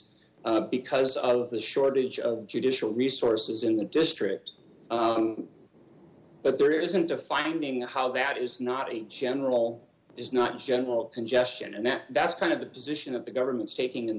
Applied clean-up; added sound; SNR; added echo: none; none; none; none.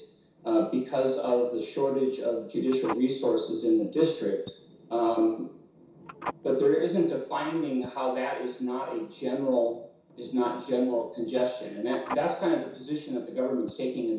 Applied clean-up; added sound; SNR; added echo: none; Telephone; 16 dB; reverberation time 0.6 s.